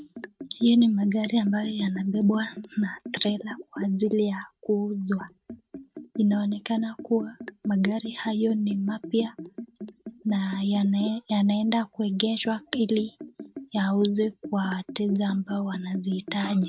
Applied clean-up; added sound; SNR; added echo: neural mask model RNNoise.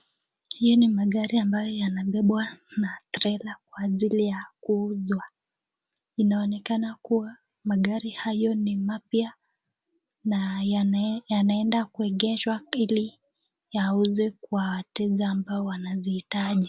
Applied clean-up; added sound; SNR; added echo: none; none; none; none.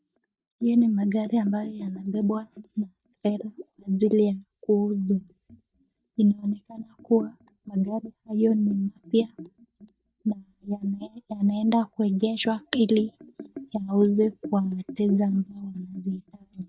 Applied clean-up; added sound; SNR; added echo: neural mask model DeepFilterNet 3.